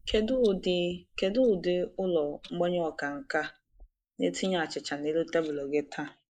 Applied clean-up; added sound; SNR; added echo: neural mask model Resemble Enhance denoiser.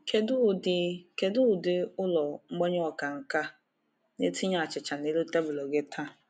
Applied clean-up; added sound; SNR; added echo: none; none; none; none.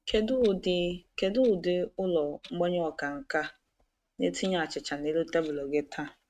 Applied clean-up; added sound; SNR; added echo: neural mask model RNNoise.